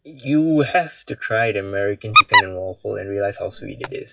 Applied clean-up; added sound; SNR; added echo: classical method log-MMSE.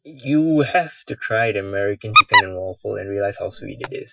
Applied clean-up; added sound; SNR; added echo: classical method Wiener filter.